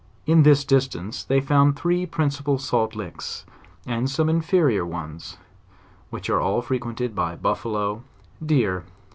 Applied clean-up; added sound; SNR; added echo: none; none; none; none.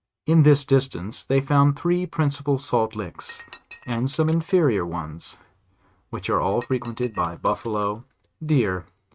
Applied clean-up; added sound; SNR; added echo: neural mask model RNNoise.